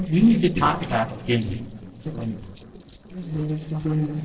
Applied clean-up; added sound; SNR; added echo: neural separator model SepFormer DNS4.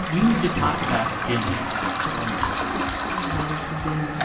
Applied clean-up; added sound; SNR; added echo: none; Toilet flush; 1 dB; reverberation time 2.1 s.